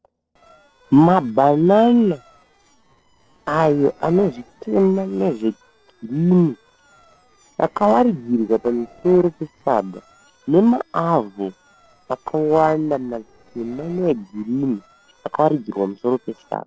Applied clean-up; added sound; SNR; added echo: neural separator model SepFormer DNS4.